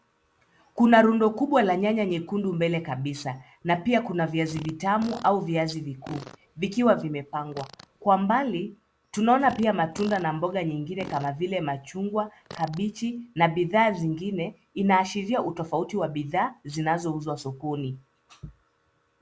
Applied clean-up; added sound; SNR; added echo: none; Fart; 20 dB; none.